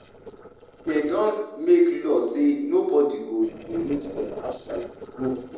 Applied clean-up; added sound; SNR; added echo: neural separator model SepFormer DNS4.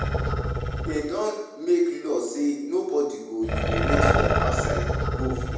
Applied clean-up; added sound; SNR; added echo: none; Growling; -2 dB; reverberation time 0.9 s.